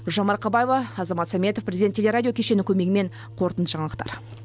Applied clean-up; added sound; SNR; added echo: none; Organ; 17 dB; none.